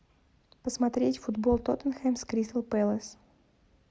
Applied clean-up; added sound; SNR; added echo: none; none; none; none.